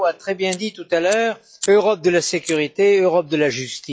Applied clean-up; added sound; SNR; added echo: classical method log-MMSE.